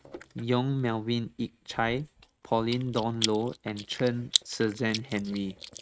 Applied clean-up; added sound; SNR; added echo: neural mask model RNNoise.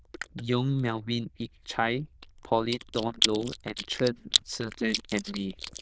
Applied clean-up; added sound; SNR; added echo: neural diffusion model UNIVERSE++.